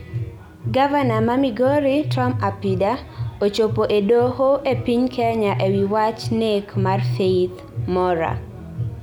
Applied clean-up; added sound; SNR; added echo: none; none; none; none.